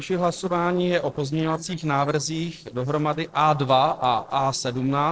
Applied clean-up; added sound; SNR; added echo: neural separator model SepFormer DNS4.